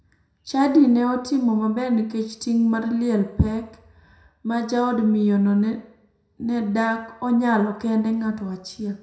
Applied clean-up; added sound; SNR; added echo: none; none; none; reverberation time 0.5 s.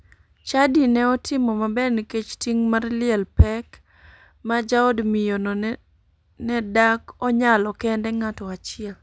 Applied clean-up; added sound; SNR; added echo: none; none; none; none.